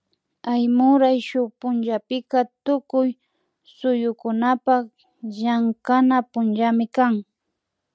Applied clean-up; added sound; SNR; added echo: none; none; none; none.